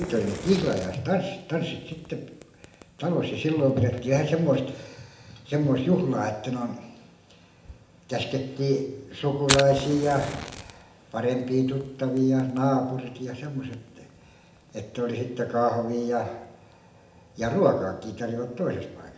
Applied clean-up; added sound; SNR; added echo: none; Fire; 14 dB; reverberation time 0.8 s.